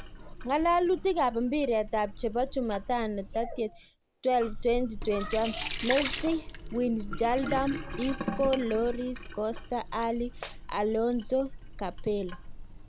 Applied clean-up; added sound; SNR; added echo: none; Sink (filling or washing); 8 dB; none.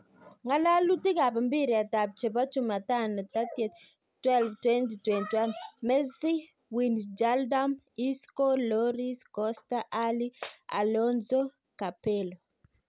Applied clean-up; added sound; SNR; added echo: none; none; none; none.